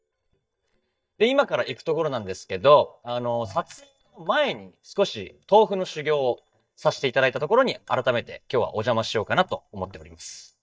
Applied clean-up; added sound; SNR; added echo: neural mask model DeepFilterNet 3.